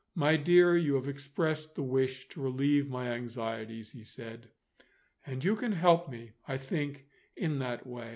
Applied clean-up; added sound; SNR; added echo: none; none; none; none.